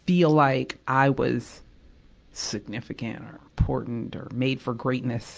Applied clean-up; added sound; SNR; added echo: none; none; none; none.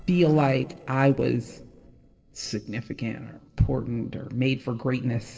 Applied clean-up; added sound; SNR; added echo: neural separator model SepFormer DNS4.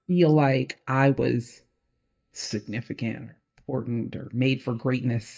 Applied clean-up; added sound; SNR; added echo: neural mask model DeepFilterNet 3.